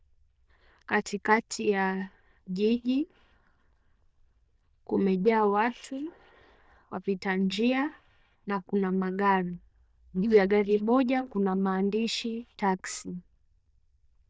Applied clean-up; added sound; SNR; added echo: neural diffusion model UNIVERSE++.